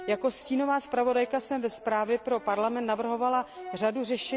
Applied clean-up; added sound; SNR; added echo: none; Brass instrument; 18 dB; none.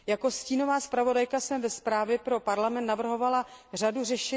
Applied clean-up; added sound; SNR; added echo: none; none; none; none.